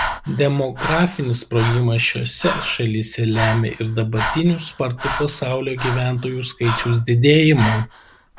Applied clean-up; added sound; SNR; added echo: none; Breathing; 10 dB; none.